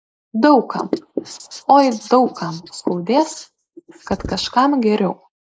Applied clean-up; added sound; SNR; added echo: neural mask model Resemble Enhance denoiser.